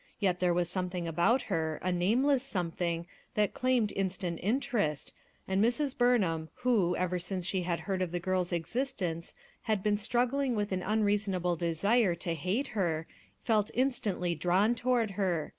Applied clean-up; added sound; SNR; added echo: none; none; none; none.